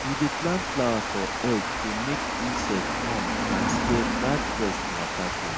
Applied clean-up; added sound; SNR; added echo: none; Water; -2 dB; none.